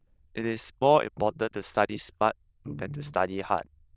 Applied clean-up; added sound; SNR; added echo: neural diffusion model UNIVERSE++.